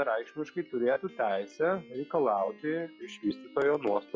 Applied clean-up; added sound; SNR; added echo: classical method log-MMSE.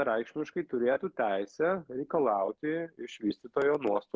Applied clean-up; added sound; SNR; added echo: none; none; none; none.